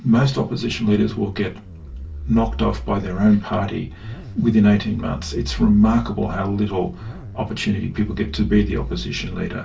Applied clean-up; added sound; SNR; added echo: none; Zipper (clothing); 11 dB; reverberation time 0.2 s.